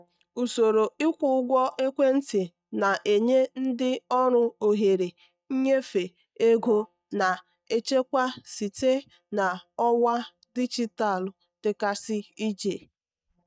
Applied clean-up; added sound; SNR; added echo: neural mask model DeepFilterNet 3.